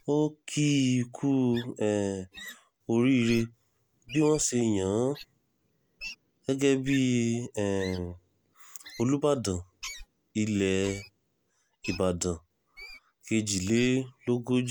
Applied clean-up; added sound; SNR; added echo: none; Wild animals; 20 dB; none.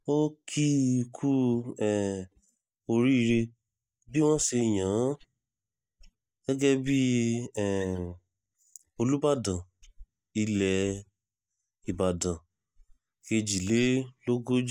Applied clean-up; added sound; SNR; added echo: neural mask model DeepFilterNet 3.